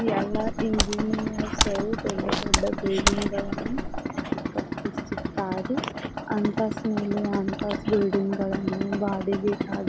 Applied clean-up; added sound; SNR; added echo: none; Idling + Computer keyboard; 0 dB; none.